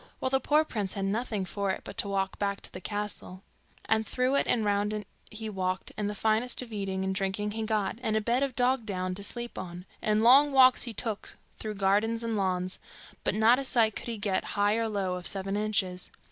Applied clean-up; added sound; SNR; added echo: none; none; none; none.